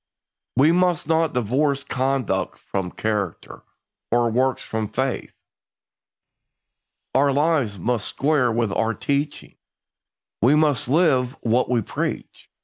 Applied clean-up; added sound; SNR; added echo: neural mask model Resemble Enhance denoiser.